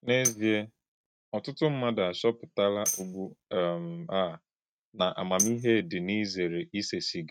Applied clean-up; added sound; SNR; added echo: neural mask model RNNoise.